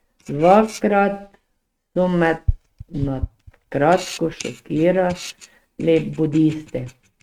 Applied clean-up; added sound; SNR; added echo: neural mask model RNNoise.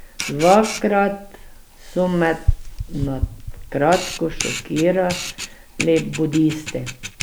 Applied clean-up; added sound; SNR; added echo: none; Camera; 7 dB; none.